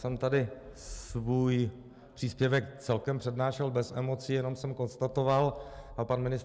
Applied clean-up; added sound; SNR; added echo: none; none; none; none.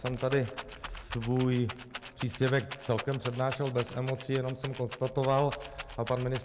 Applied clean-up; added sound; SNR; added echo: none; Rattle; 12 dB; none.